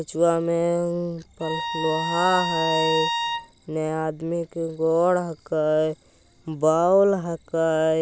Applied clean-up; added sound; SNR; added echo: none; Bowed string instrument; 5 dB; none.